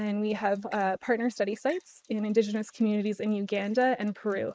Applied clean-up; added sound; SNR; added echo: neural mask model Resemble Enhance denoiser.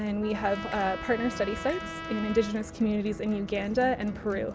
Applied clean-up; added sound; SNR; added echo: none; Trumpet + Acoustic guitar; 11 dB; none.